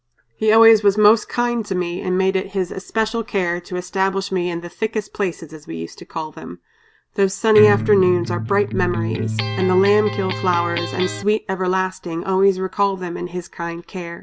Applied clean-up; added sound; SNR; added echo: none; Electric guitar; 5 dB; none.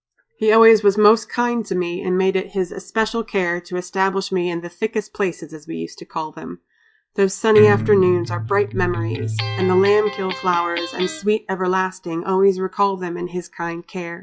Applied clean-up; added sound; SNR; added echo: classical method log-MMSE.